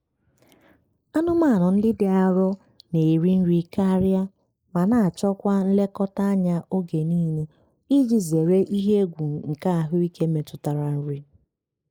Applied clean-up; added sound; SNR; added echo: neural mask model Resemble Enhance denoiser.